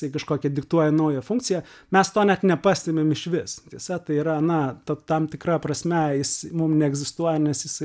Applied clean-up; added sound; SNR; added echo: none; none; none; none.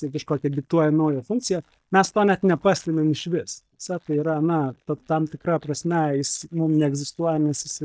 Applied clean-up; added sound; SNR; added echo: neural mask model DeepFilterNet 3.